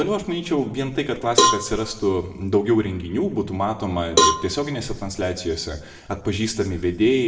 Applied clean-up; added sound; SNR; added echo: none; Cowbell; 1 dB; reverberation time 0.8 s.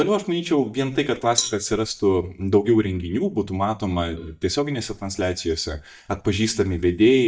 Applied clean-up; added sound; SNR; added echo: neural mask model DeepFilterNet 3.